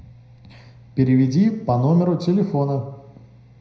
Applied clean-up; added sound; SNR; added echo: none; none; none; reverberation time 0.8 s.